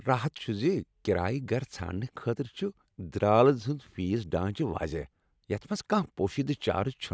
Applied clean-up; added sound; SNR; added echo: none; none; none; none.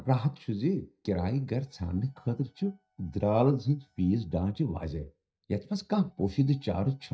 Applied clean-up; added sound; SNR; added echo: neural mask model DeepFilterNet 3.